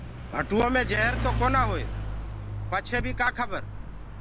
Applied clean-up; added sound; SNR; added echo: none; Mechanisms / Bicycle; 3 dB; none.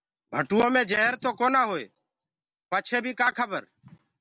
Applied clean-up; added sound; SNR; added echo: none; none; none; none.